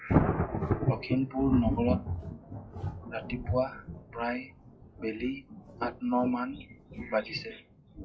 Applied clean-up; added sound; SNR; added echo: classical method WPE with log-MMSE.